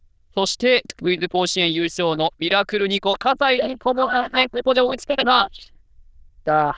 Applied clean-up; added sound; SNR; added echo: neural diffusion model UNIVERSE++.